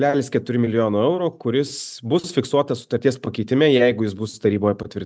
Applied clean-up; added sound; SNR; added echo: none; none; none; none.